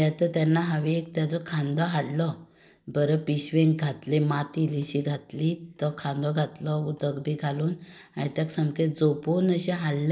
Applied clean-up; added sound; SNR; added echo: none; none; none; none.